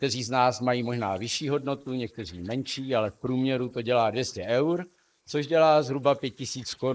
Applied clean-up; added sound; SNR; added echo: neural mask model Resemble Enhance denoiser.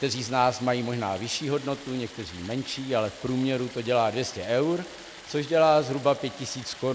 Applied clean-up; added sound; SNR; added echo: none; Stream; 18 dB; none.